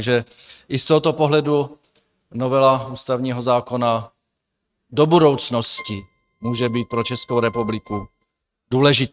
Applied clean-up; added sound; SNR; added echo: neural mask model RNNoise.